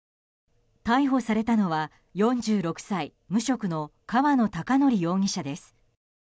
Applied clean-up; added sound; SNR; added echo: none; none; none; none.